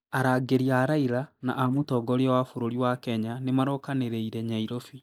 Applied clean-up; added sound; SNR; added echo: neural mask model DeepFilterNet 3.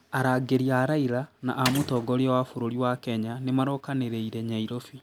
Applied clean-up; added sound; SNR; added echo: none; Mechanisms; 7 dB; none.